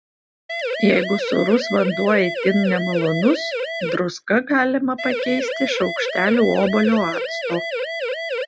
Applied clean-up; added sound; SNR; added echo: classical method log-MMSE.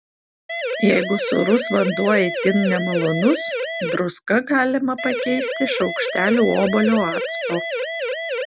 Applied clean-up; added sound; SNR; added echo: none; Siren; 4 dB; none.